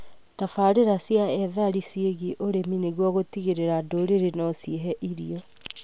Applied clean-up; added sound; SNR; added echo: none; none; none; none.